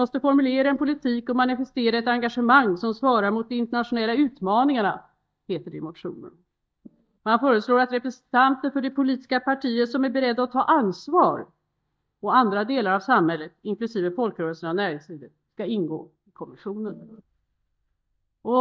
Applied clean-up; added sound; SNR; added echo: neural mask model DeepFilterNet 3.